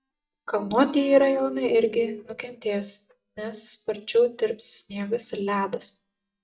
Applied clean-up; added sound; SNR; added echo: neural mask model DeepFilterNet 3.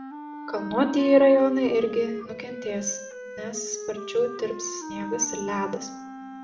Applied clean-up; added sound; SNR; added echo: none; Wind instrument, woodwind instrument; 11 dB; reverberation time 0.7 s.